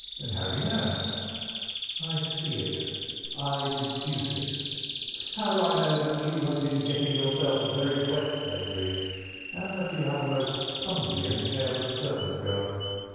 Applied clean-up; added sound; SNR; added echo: none; Bird vocalization, bird call, bird song; 4 dB; reverberation time 2.2 s.